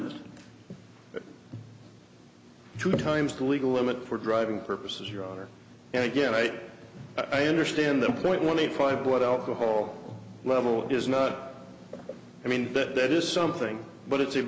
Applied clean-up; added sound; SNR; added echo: none; none; none; none.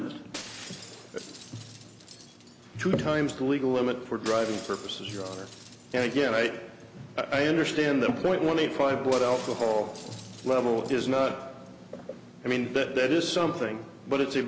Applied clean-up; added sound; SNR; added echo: none; Shatter; 19 dB; none.